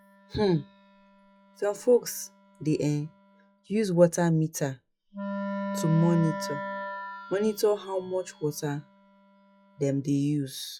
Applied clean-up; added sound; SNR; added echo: classical method log-MMSE.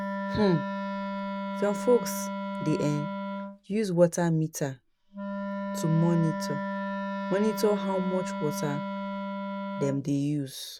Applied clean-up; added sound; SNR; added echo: none; Wind instrument, woodwind instrument; 5 dB; none.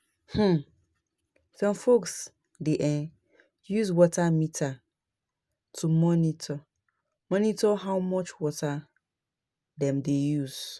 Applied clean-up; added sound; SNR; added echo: none; none; none; none.